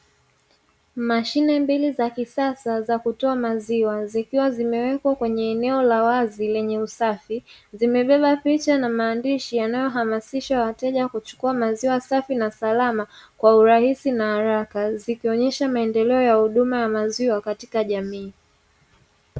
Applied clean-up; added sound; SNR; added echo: none; none; none; none.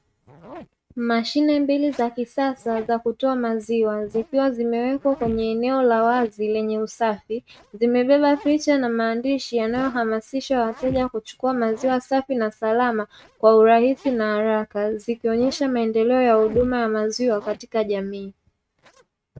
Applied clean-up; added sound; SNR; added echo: neural mask model RNNoise.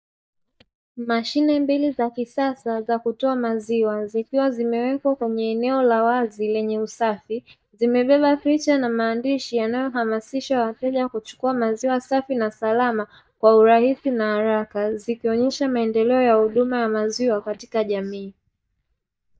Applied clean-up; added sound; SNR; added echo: neural mask model DeepFilterNet 3.